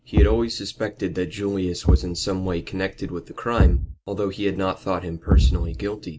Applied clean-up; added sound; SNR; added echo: none; Thump, thud; -2 dB; none.